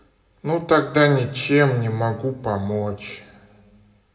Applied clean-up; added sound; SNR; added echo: none; none; none; reverberation time 2.6 s.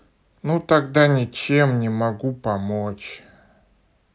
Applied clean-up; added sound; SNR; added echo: none; none; none; none.